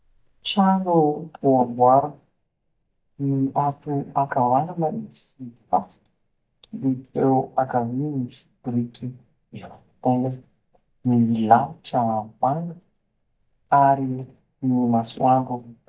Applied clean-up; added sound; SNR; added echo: neural mask model DeepFilterNet 3.